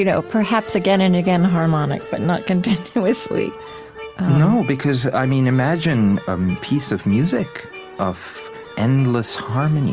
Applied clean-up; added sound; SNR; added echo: none; none; none; none.